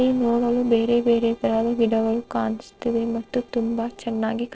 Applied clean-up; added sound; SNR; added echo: neural separator model SepFormer DNS4.